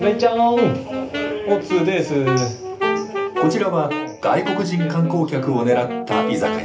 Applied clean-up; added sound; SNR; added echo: none; Wind instrument, woodwind instrument; 6 dB; reverberation time 0.3 s.